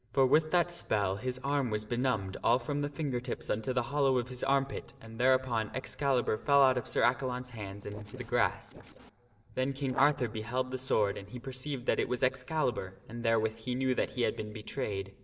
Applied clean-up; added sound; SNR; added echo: neural separator model SepFormer DNS4.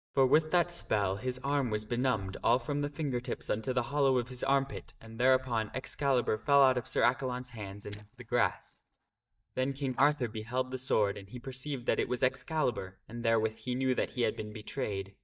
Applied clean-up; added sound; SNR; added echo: neural mask model DeepFilterNet 3.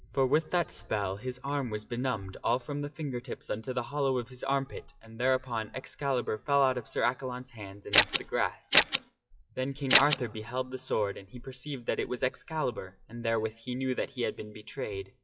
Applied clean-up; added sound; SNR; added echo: classical method WPE with log-MMSE.